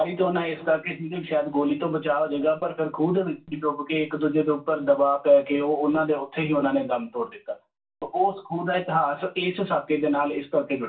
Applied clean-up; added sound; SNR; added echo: none; none; none; reverberation time 0.2 s.